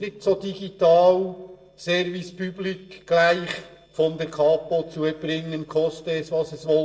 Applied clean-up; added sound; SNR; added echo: neural separator model SepFormer DNS4.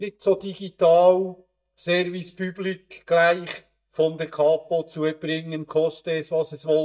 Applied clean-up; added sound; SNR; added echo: neural mask model DeepFilterNet 3.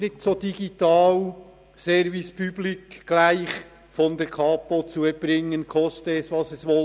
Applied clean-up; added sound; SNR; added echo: none; none; none; none.